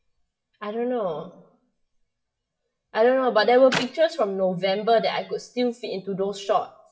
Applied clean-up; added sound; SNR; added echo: classical method WPE with log-MMSE.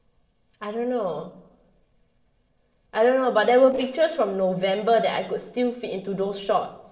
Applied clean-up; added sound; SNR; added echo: neural separator model SepFormer DNS4.